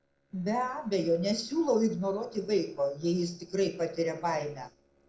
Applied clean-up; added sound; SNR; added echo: neural separator model SepFormer DNS4.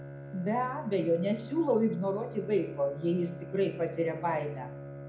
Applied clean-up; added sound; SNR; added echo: none; Bowed string instrument; 12 dB; reverberation time 0.4 s.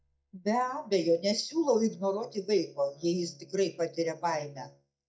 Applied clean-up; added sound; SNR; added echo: neural mask model DeepFilterNet 3.